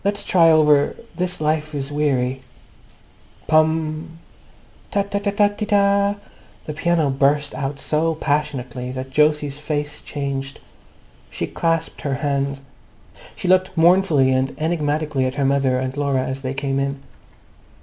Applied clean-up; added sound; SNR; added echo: none; none; none; none.